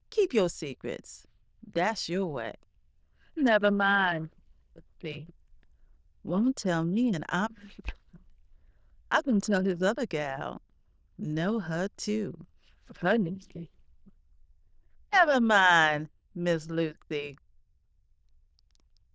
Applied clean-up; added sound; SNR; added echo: neural diffusion model UNIVERSE++.